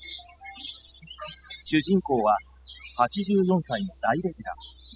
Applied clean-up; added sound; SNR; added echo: classical method spectral subtraction.